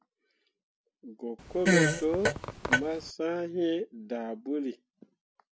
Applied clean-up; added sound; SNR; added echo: none; Fart; -5 dB; none.